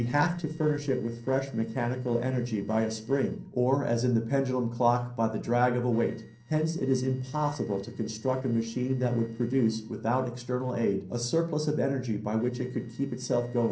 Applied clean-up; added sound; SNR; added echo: neural separator model SepFormer DNS4.